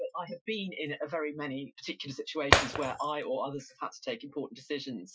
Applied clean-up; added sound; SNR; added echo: classical method Wiener filter.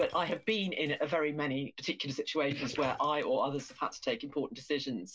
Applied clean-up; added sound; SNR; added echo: neural mask model Resemble Enhance denoiser.